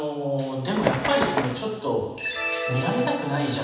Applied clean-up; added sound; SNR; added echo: none; Bird; 2 dB; reverberation time 1.1 s.